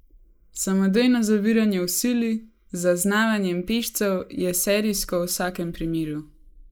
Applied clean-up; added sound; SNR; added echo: neural mask model Resemble Enhance denoiser.